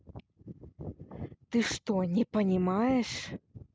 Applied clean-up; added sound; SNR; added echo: none; none; none; none.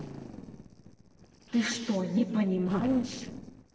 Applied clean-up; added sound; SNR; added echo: neural separator model SepFormer DNS4.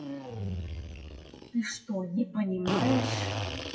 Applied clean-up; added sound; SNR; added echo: classical method WPE with log-MMSE.